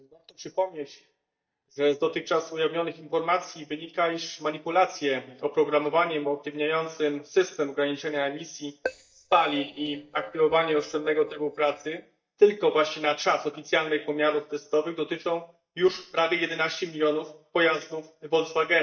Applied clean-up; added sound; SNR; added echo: neural mask model DeepFilterNet 3.